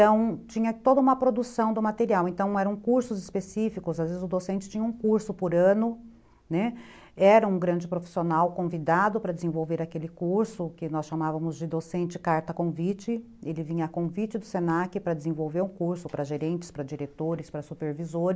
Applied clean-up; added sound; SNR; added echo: none; none; none; none.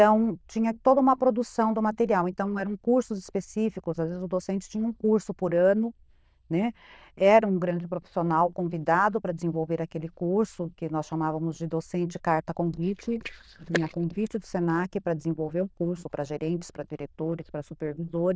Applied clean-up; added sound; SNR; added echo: neural diffusion model UNIVERSE++.